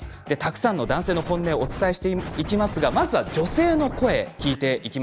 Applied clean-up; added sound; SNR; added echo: none; Scratching (performance technique); 10 dB; none.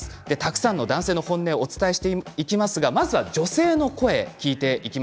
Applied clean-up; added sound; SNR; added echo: none; none; none; none.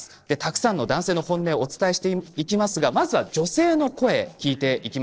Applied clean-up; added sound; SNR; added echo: neural separator model SepFormer DNS4.